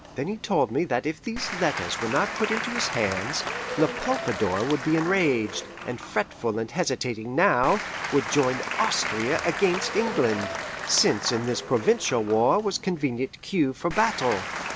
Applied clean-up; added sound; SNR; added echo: none; Applause / Crowd; 8 dB; none.